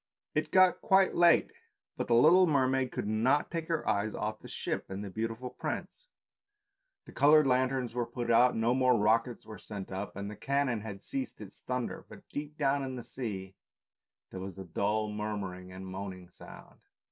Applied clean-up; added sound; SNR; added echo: none; none; none; none.